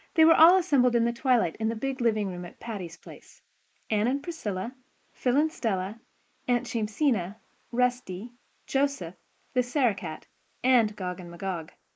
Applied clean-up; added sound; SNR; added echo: neural mask model Resemble Enhance denoiser.